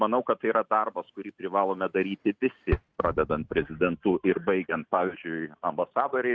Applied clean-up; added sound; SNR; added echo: neural mask model RNNoise.